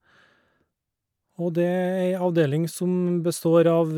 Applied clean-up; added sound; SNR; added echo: none; none; none; none.